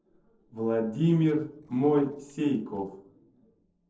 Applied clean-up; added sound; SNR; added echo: neural separator model SepFormer DNS4.